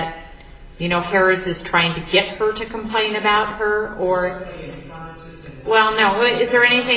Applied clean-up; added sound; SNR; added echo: none; none; none; reverberation time 2.1 s.